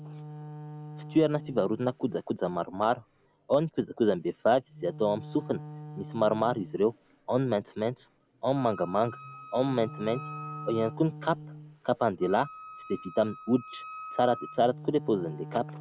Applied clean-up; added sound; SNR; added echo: none; Wind instrument, woodwind instrument + Wind instrument, woodwind instrument; 15 dB; none.